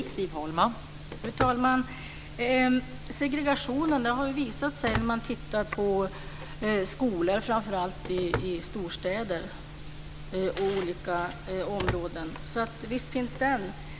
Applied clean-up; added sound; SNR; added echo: none; Telephone; 11 dB; none.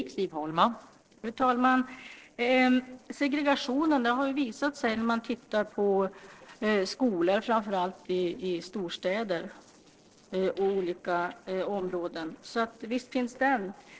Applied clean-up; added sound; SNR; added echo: neural separator model SepFormer DNS4.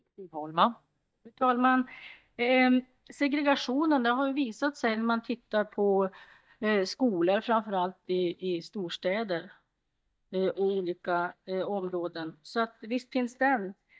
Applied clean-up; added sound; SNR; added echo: neural mask model DeepFilterNet 3.